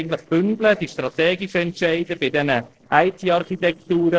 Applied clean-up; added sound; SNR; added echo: neural separator model SepFormer DNS4.